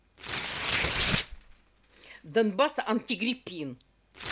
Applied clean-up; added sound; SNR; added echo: none; Tearing; 3 dB; none.